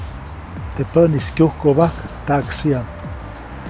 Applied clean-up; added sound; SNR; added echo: none; Car passing by / Traffic noise, roadway noise / Engine + Bass guitar; 11 dB; none.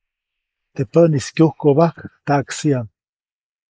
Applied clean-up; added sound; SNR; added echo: neural mask model Resemble Enhance denoiser.